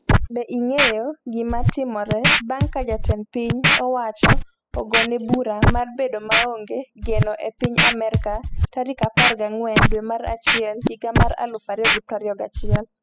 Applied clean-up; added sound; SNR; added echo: classical method spectral subtraction.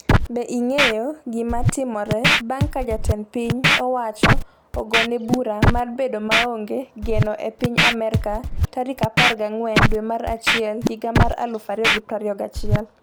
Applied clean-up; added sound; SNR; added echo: none; Scratching (performance technique); -3 dB; none.